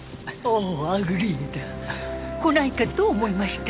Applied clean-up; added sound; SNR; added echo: none; none; none; none.